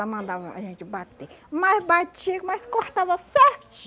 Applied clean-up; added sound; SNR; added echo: none; none; none; none.